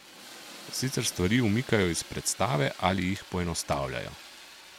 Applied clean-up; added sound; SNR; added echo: none; Fire; 17 dB; none.